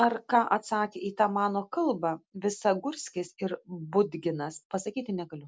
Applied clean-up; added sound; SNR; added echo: none; none; none; none.